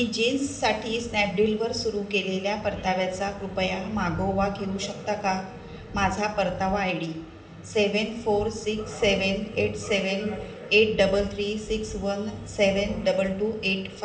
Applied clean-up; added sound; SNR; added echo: none; none; none; reverberation time 1.7 s.